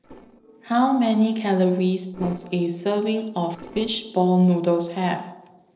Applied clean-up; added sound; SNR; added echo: neural separator model SepFormer DNS4.